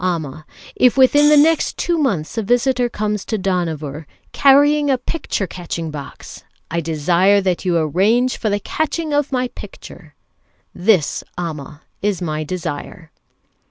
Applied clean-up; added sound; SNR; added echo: none; Hi-hat; 13 dB; none.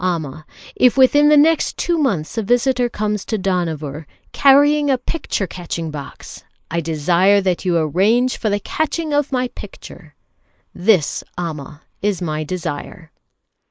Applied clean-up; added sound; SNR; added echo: neural mask model Resemble Enhance denoiser.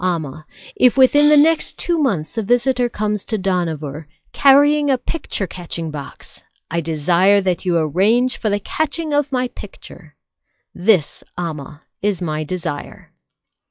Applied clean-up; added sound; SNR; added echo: classical method log-MMSE.